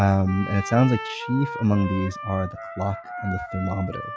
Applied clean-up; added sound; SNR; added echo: classical method log-MMSE.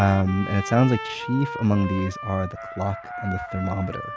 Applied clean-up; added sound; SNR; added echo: none; Trumpet; 10 dB; none.